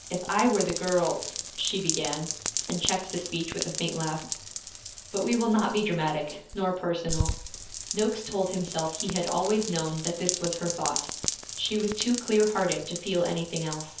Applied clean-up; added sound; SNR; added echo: none; Rain; 6 dB; reverberation time 0.5 s.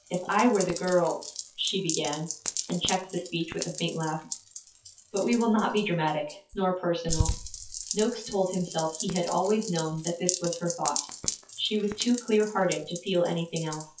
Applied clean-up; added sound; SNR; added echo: classical method WPE with log-MMSE.